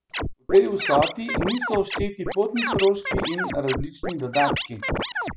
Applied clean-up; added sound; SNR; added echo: none; Scratching (performance technique); 4 dB; none.